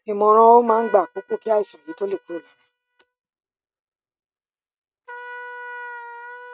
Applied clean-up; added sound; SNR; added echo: neural mask model RNNoise.